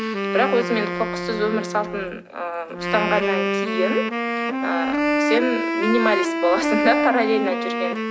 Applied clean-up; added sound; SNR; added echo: none; Wind instrument, woodwind instrument; 0 dB; none.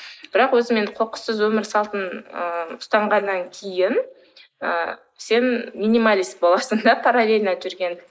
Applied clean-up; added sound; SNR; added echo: neural mask model Resemble Enhance denoiser.